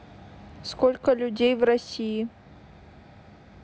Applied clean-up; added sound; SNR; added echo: none; none; none; none.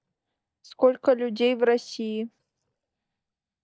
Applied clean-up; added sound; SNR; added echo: neural mask model DeepFilterNet 3.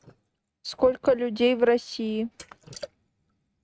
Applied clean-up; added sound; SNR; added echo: neural mask model RNNoise.